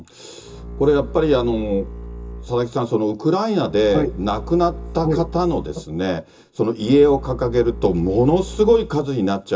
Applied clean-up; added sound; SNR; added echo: none; Bowed string instrument; 14 dB; reverberation time 0.2 s.